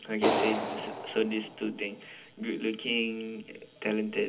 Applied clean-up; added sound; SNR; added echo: none; Clapping; 4 dB; reverberation time 0.4 s.